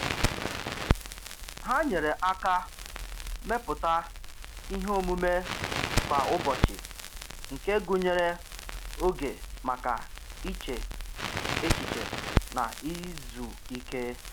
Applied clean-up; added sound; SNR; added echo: none; Crackle; 2 dB; none.